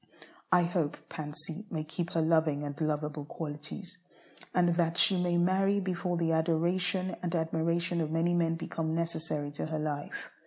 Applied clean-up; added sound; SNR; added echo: none; none; none; none.